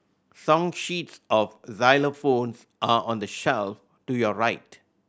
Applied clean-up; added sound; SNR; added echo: none; none; none; none.